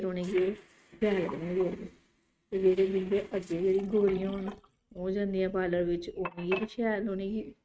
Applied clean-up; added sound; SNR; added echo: neural mask model RNNoise.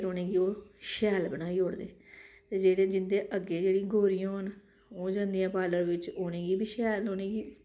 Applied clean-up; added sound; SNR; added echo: none; none; none; none.